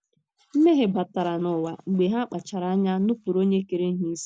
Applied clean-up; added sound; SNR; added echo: none; none; none; none.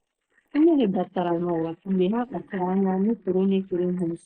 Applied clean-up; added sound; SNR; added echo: neural mask model Resemble Enhance denoiser.